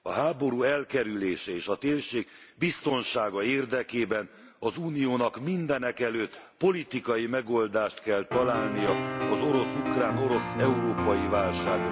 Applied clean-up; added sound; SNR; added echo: none; Piano; 1 dB; none.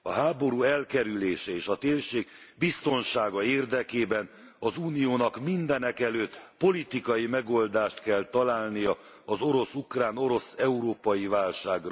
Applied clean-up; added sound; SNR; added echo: none; none; none; none.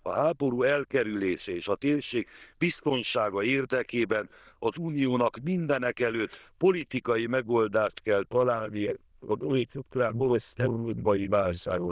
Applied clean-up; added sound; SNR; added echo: neural diffusion model UNIVERSE++.